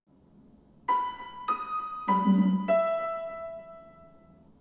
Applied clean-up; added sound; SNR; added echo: none; Piano; -2 dB; reverberation time 1.2 s.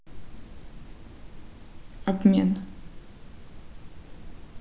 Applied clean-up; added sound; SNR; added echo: none; none; none; none.